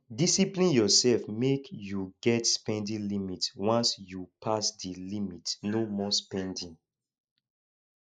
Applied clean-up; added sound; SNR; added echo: neural mask model Resemble Enhance denoiser.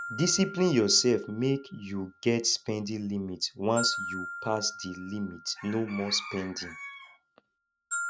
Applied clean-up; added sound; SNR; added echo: none; Glockenspiel; 11 dB; none.